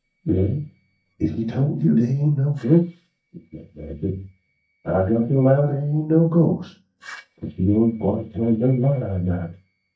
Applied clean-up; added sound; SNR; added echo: neural mask model DeepFilterNet 3.